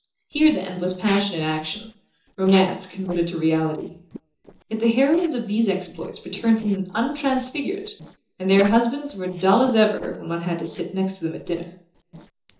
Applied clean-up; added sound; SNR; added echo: neural separator model SepFormer DNS4.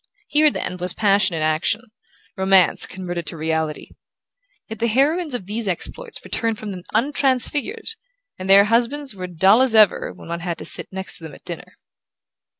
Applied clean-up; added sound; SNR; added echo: none; none; none; none.